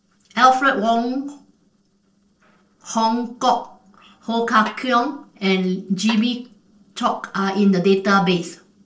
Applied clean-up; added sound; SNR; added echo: neural separator model SepFormer DNS4.